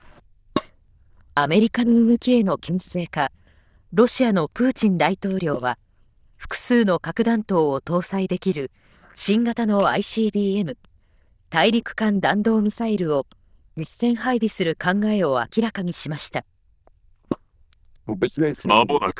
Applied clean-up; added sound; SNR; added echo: neural diffusion model UNIVERSE++.